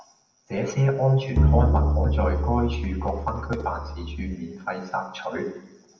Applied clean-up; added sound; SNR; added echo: none; Bowed string instrument; -4 dB; reverberation time 0.8 s.